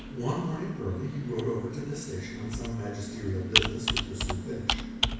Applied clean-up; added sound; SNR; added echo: none; Computer keyboard; -1 dB; reverberation time 1.1 s.